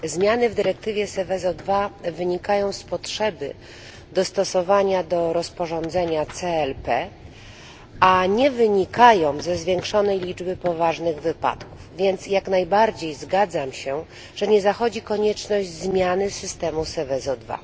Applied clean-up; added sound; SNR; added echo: none; Run; 19 dB; none.